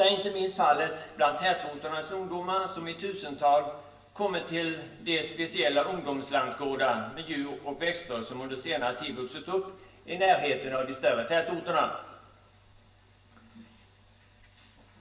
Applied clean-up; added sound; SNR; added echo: none; none; none; reverberation time 0.9 s.